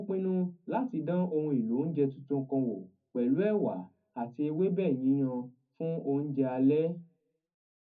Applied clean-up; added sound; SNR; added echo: none; none; none; reverberation time 0.3 s.